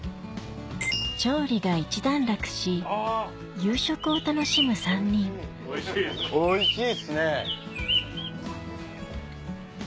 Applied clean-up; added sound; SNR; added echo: none; Bird; 3 dB; none.